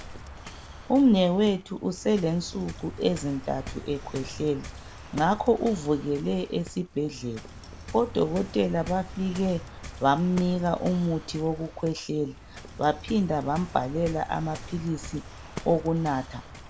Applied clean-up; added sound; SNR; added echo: none; Waves, surf; 14 dB; none.